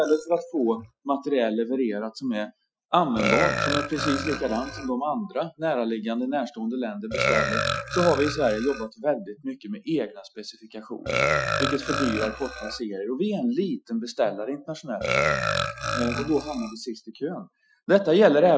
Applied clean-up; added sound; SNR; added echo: classical method Wiener filter.